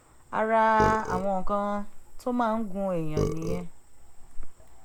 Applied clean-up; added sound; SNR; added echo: none; Cricket / Frog + Burping, eructation; 3 dB; none.